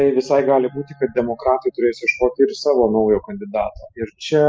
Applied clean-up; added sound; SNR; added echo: classical method spectral subtraction.